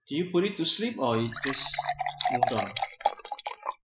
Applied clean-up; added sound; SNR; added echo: classical method Wiener filter.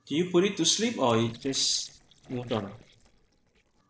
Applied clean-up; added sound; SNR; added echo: neural separator model SepFormer DNS4.